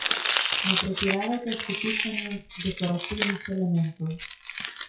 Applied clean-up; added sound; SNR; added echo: classical method WPE with log-MMSE.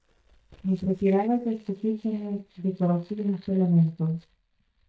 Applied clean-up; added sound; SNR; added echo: neural mask model DeepFilterNet 3.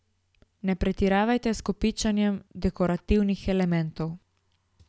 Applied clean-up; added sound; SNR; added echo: none; none; none; none.